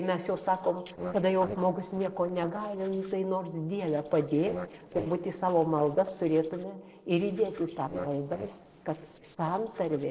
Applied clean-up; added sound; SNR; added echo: neural separator model SepFormer DNS4.